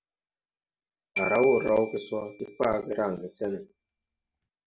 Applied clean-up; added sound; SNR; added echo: none; Glockenspiel; 11 dB; none.